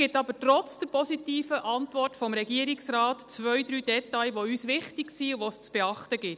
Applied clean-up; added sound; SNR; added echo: none; none; none; none.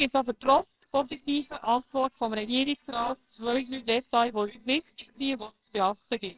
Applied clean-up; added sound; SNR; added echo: neural separator model SepFormer WHAMR!.